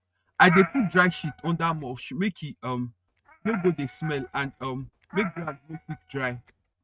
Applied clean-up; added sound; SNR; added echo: neural mask model RNNoise.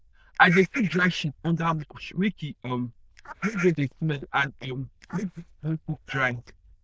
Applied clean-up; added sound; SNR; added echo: neural diffusion model UNIVERSE++.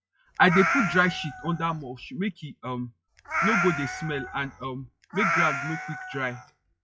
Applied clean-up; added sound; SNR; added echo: classical method log-MMSE.